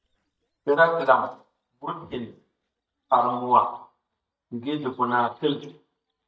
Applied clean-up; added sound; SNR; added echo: neural mask model DeepFilterNet 3.